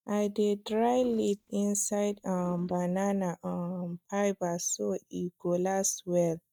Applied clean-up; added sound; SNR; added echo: neural mask model DeepFilterNet 3.